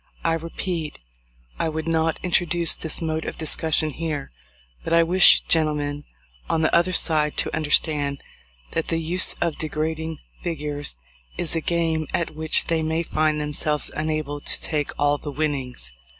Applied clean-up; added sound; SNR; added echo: none; none; none; none.